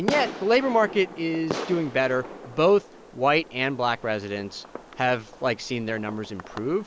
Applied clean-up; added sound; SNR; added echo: none; Fireworks; 12 dB; none.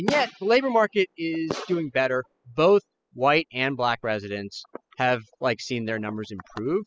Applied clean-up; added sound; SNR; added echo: classical method spectral subtraction.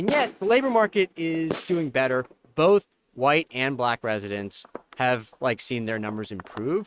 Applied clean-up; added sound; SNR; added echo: neural mask model RNNoise.